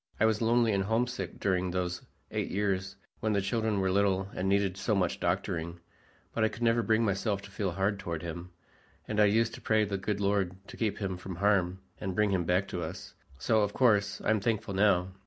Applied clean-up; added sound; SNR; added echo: none; none; none; none.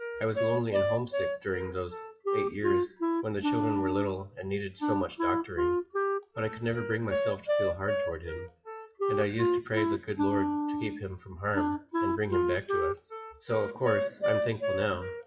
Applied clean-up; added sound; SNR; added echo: classical method WPE with log-MMSE.